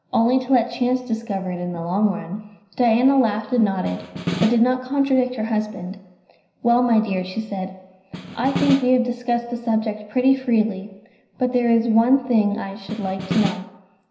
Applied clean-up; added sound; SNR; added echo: none; Snare drum; 7 dB; reverberation time 0.9 s.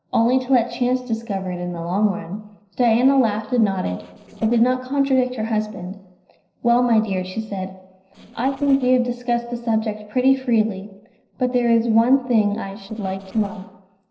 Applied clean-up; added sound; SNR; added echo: neural separator model SepFormer DNS4.